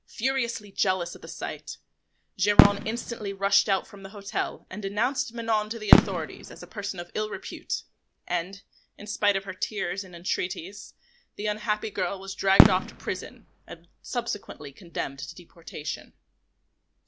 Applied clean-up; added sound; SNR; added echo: none; Fireworks; -4 dB; none.